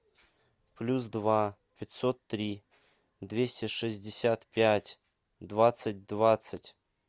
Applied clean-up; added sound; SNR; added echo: none; none; none; none.